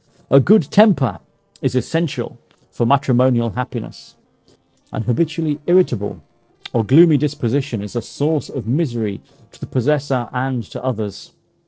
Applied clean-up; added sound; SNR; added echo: neural separator model SepFormer DNS4.